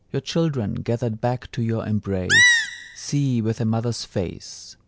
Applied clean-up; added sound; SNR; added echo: none; Animal; -4 dB; none.